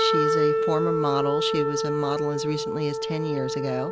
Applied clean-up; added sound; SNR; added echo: none; Wind instrument, woodwind instrument; -3 dB; none.